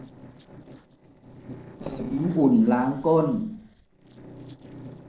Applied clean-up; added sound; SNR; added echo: neural separator model SepFormer DNS4.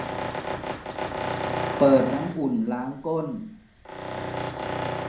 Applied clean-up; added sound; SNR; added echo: none; Tools; 4 dB; reverberation time 0.5 s.